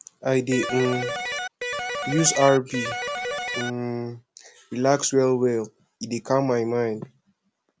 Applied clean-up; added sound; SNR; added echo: none; Electric guitar; 4 dB; none.